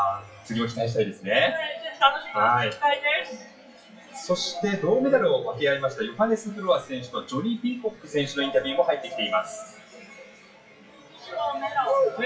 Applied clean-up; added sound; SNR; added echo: classical method WPE with log-MMSE.